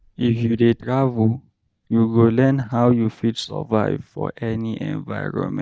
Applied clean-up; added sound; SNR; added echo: neural mask model DeepFilterNet 3.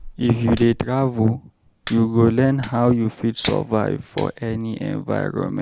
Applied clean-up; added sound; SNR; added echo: none; Hands; 19 dB; none.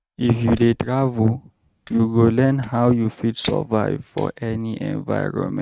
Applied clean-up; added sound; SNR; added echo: neural mask model RNNoise.